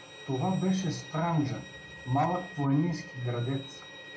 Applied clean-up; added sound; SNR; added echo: none; Bowed string instrument; 15 dB; reverberation time 0.3 s.